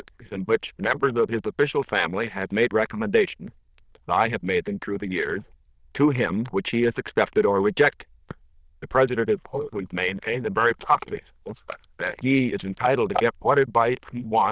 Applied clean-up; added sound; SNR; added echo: neural diffusion model UNIVERSE++.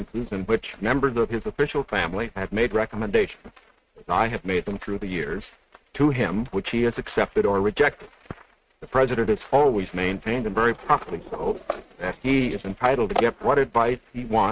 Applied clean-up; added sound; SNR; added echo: neural mask model RNNoise.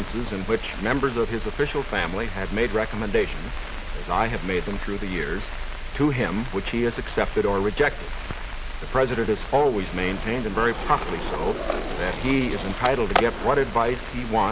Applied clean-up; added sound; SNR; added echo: none; Skateboard; 12 dB; none.